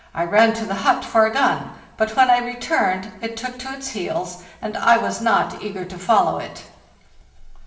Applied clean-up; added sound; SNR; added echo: none; none; none; reverberation time 0.7 s.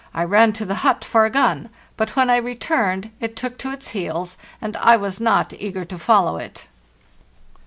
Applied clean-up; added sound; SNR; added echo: none; none; none; none.